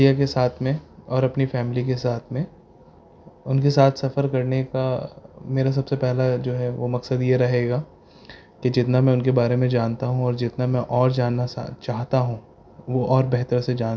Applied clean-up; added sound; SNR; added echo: none; none; none; none.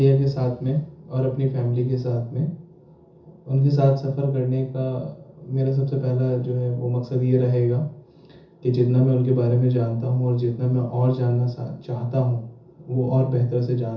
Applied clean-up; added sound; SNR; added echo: none; none; none; reverberation time 0.6 s.